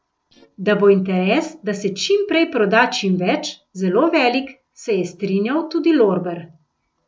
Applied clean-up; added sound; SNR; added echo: neural separator model SepFormer DNS4.